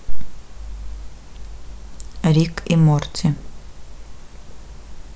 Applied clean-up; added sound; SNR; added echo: none; none; none; none.